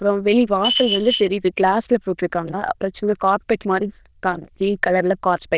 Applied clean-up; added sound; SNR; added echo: neural diffusion model UNIVERSE++.